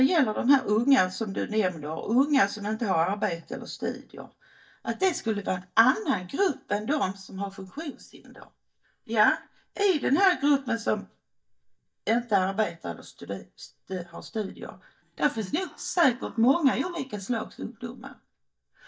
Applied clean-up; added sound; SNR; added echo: neural mask model DeepFilterNet 3.